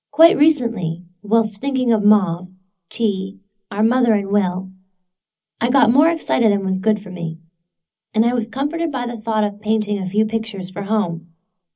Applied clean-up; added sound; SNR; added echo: none; none; none; reverberation time 0.4 s.